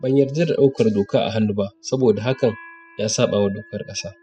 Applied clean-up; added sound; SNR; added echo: classical method spectral subtraction.